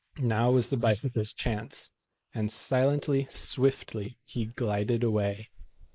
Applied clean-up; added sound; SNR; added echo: neural mask model Resemble Enhance denoiser.